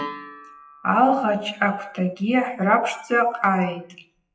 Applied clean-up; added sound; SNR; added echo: classical method WPE with log-MMSE.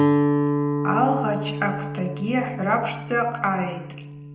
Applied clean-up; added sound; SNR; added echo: none; Guitar; -1 dB; reverberation time 0.8 s.